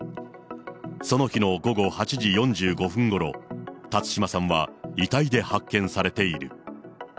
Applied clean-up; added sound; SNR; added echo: none; none; none; none.